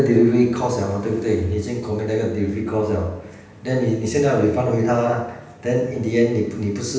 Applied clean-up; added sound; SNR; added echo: none; none; none; reverberation time 0.9 s.